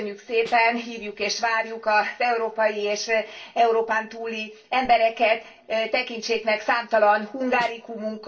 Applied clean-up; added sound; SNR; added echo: neural separator model SepFormer DNS4.